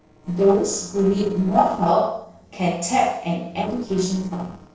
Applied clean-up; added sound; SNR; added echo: neural separator model SepFormer DNS4.